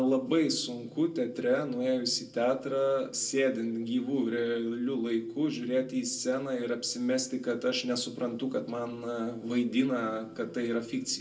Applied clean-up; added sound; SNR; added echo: none; none; none; reverberation time 0.2 s.